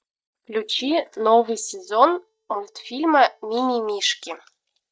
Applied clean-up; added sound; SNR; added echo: neural mask model DeepFilterNet 3.